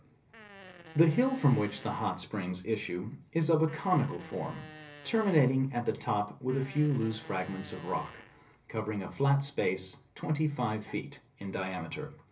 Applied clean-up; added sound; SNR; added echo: none; Fart; 20 dB; reverberation time 0.3 s.